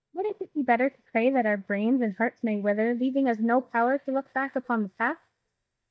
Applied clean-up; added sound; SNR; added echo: neural mask model DeepFilterNet 3.